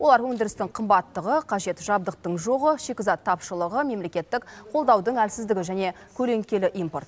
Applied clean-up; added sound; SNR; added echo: none; none; none; none.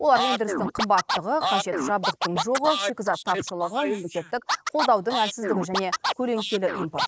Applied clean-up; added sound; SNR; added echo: neural mask model Resemble Enhance denoiser.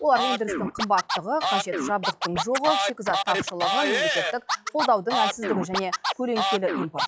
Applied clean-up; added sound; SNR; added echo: classical method log-MMSE.